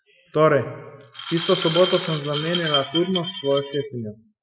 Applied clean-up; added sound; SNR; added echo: classical method Wiener filter.